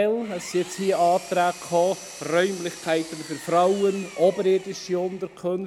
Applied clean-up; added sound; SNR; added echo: none; Engine; 18 dB; none.